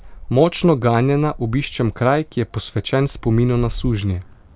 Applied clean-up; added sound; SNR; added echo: none; Gull, seagull; 15 dB; none.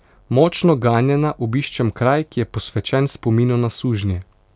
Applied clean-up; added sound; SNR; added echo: none; none; none; none.